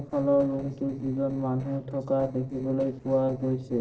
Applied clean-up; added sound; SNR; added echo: neural separator model SepFormer DNS4.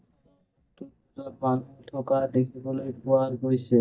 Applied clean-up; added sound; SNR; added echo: neural mask model DeepFilterNet 3.